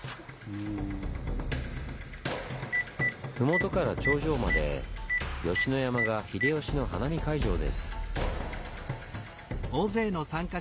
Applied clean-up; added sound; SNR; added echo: none; Telephone; 7 dB; none.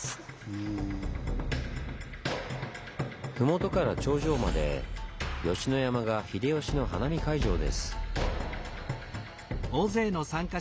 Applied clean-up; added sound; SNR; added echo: none; none; none; none.